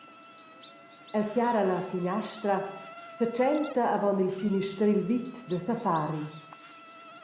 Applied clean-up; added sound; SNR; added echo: none; Insect; 19 dB; none.